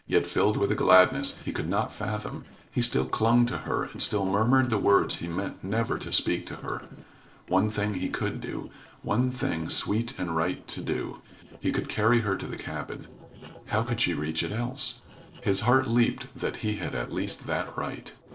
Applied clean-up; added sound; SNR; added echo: neural separator model SepFormer DNS4.